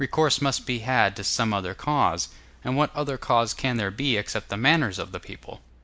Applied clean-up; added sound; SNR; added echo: none; none; none; none.